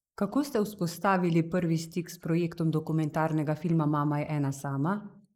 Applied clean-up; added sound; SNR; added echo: neural mask model Resemble Enhance denoiser.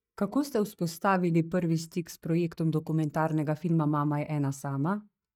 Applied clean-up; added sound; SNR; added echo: neural mask model DeepFilterNet 3.